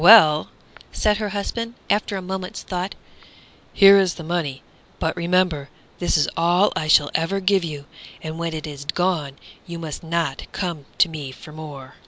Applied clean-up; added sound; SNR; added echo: none; none; none; none.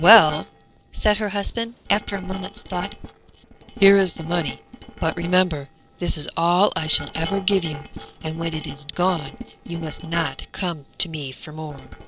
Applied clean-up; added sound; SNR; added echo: neural separator model SepFormer DNS4.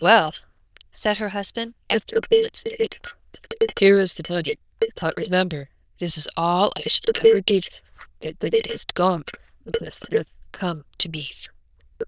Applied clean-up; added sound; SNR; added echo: neural diffusion model UNIVERSE++.